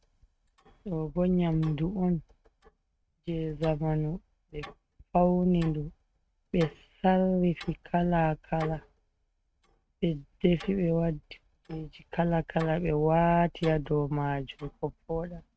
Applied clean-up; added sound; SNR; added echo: neural mask model RNNoise.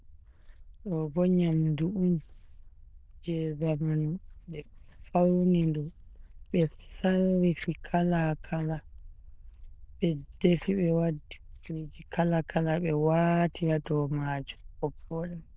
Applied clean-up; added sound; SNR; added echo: neural diffusion model UNIVERSE++.